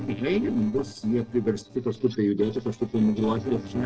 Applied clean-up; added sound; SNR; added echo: neural separator model SepFormer DNS4.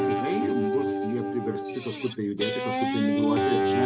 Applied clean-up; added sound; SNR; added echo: none; Guitar; -3 dB; none.